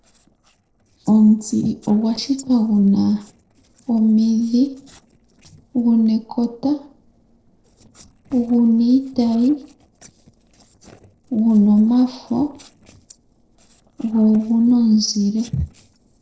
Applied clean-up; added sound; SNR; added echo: neural separator model SepFormer DNS4.